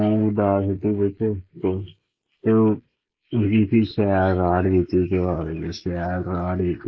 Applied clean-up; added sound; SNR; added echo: neural mask model Resemble Enhance denoiser.